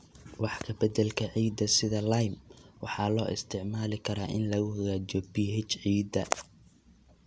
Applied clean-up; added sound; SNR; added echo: none; none; none; none.